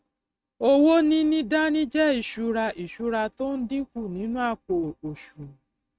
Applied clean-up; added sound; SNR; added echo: neural mask model RNNoise.